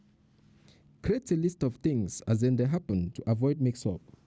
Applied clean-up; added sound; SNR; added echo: none; none; none; none.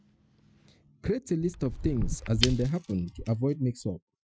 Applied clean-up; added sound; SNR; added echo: classical method Wiener filter.